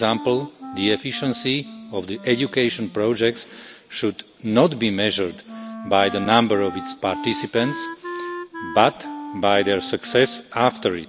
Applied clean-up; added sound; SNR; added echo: none; Wind instrument, woodwind instrument; 13 dB; none.